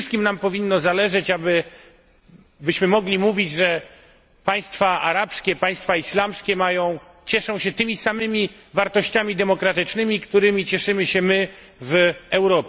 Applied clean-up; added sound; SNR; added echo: none; none; none; none.